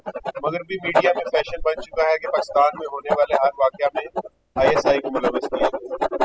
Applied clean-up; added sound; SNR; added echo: classical method spectral subtraction.